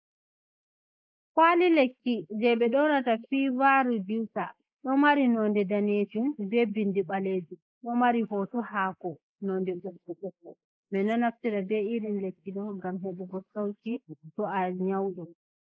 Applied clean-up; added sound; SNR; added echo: neural mask model Resemble Enhance denoiser.